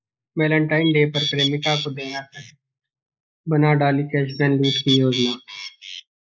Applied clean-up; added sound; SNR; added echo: neural mask model Resemble Enhance denoiser.